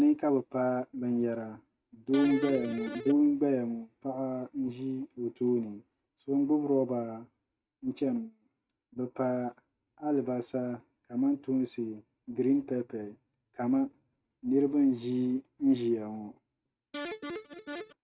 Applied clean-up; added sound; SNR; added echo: neural mask model RNNoise.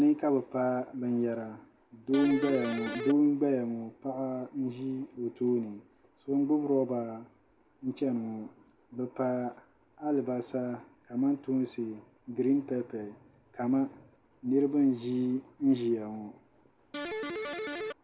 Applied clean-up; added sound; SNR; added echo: none; Electric guitar; 5 dB; none.